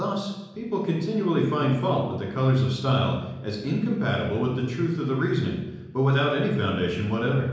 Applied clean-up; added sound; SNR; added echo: none; none; none; reverberation time 1.0 s.